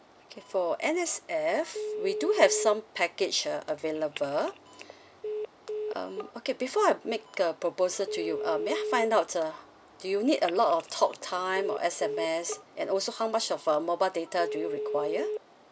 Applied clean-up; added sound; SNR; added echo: none; Telephone; 8 dB; none.